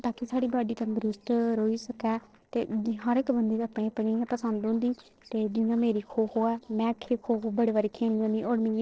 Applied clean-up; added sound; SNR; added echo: neural separator model SepFormer DNS4.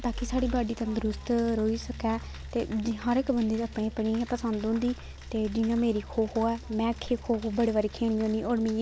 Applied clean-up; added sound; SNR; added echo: none; none; none; none.